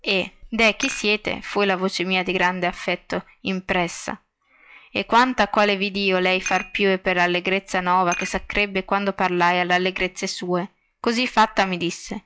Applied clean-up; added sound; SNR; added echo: classical method log-MMSE.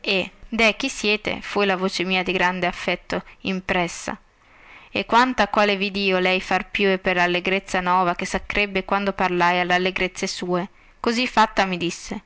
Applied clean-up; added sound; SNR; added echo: none; none; none; none.